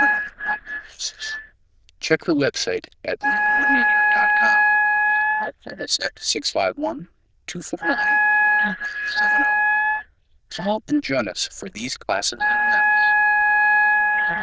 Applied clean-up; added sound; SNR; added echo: neural diffusion model UNIVERSE++.